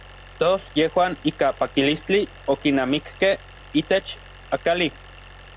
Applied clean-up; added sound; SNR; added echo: none; Idling; 20 dB; none.